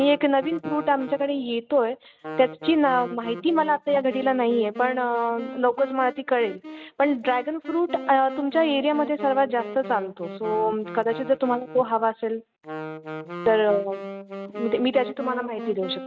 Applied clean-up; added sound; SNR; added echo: neural mask model RNNoise.